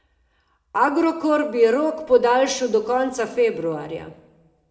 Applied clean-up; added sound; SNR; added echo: none; none; none; reverberation time 0.7 s.